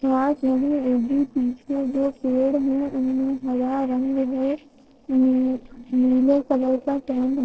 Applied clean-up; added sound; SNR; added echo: neural separator model SepFormer DNS4.